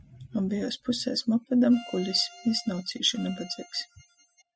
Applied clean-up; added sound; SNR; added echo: classical method spectral subtraction.